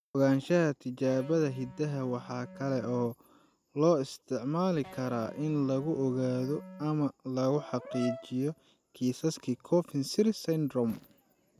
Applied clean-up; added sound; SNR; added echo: none; Brass instrument + Electric guitar; 15 dB; none.